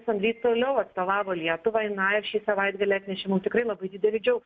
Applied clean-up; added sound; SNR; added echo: none; none; none; none.